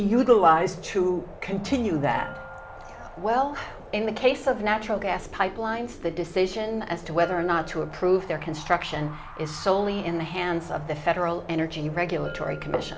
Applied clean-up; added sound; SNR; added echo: none; Wind + Bell; 17 dB; none.